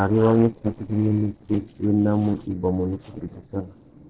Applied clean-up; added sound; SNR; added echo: neural separator model SepFormer DNS4.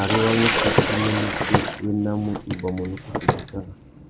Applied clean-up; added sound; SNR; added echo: none; Sink (filling or washing) + Walk, footsteps; -1 dB; none.